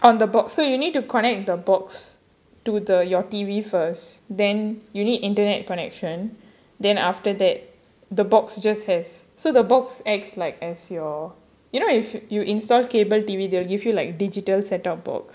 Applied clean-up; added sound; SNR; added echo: none; none; none; none.